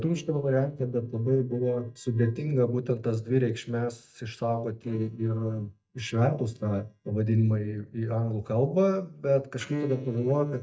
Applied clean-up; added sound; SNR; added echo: neural mask model DeepFilterNet 3.